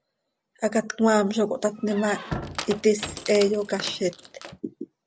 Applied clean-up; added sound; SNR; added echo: none; Squeak; 11 dB; none.